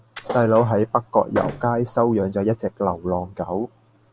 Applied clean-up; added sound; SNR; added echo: none; Thump, thud; 12 dB; none.